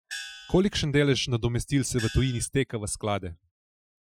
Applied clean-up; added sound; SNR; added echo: classical method Wiener filter.